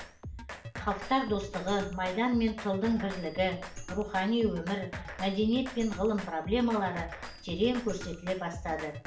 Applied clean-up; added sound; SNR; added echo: none; Drum kit; 11 dB; reverberation time 0.4 s.